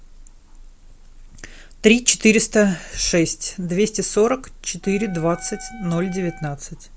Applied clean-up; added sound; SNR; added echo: none; Wind instrument, woodwind instrument; 20 dB; none.